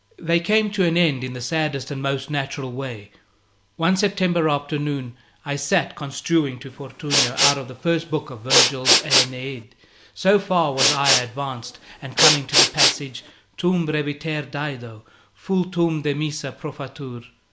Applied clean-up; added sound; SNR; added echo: none; Respiratory sounds; -3 dB; none.